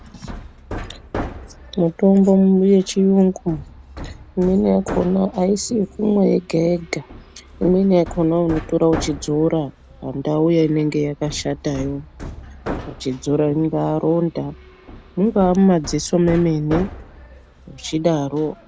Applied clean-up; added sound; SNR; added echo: none; Hammer; 15 dB; none.